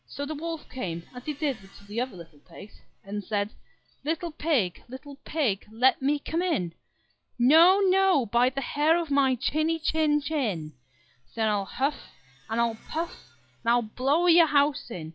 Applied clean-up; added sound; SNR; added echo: classical method log-MMSE.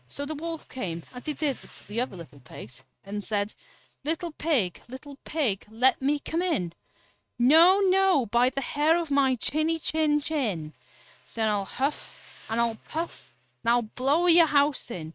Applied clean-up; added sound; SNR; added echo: neural mask model RNNoise.